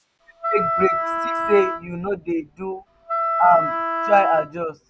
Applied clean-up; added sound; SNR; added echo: none; Wind instrument, woodwind instrument; 1 dB; none.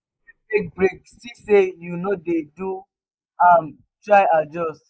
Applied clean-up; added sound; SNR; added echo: neural mask model Resemble Enhance denoiser.